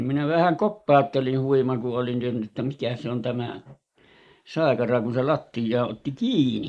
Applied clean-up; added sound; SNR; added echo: neural mask model Resemble Enhance denoiser.